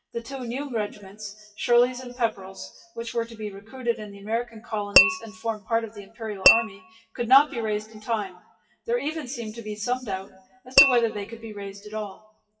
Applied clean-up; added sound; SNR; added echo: classical method WPE with log-MMSE.